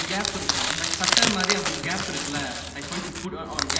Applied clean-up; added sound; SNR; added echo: none; Crushing; -4 dB; reverberation time 2.0 s.